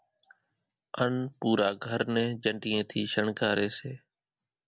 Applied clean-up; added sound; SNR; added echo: none; none; none; none.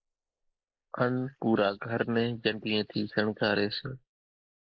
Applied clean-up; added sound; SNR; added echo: neural mask model Resemble Enhance denoiser.